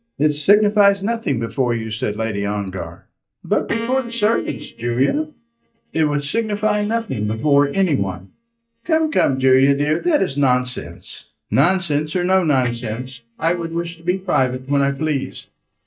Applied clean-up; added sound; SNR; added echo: neural mask model DeepFilterNet 3.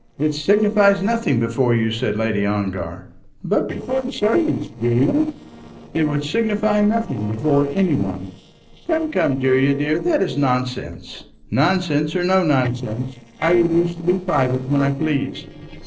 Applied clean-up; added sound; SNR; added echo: neural separator model SepFormer DNS4.